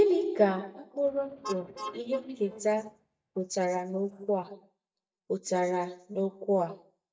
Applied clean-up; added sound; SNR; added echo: neural mask model DeepFilterNet 3.